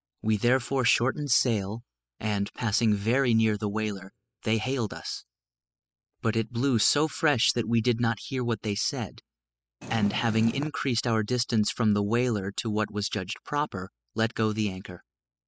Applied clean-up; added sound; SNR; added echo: classical method spectral subtraction.